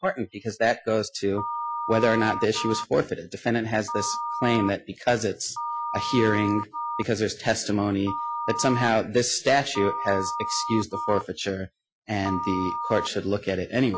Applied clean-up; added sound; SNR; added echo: classical method Wiener filter.